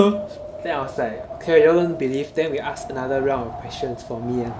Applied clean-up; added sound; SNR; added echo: none; Wind; 12 dB; none.